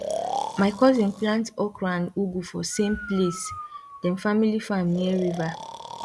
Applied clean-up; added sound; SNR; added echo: none; Breathing; 11 dB; none.